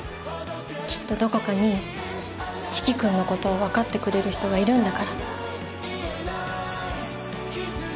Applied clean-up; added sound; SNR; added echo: none; none; none; none.